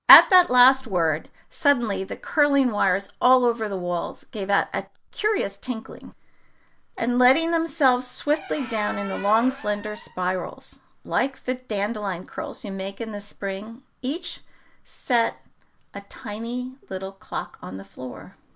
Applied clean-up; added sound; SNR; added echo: none; Squeak; 16 dB; none.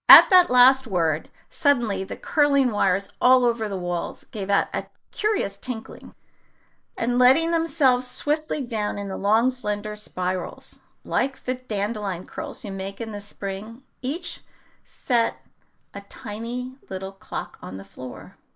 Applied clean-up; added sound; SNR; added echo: neural mask model Resemble Enhance denoiser.